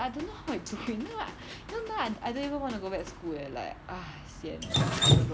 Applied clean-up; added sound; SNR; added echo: none; Drip; -3 dB; none.